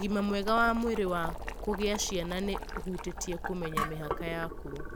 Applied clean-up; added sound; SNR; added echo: none; Boiling; 5 dB; none.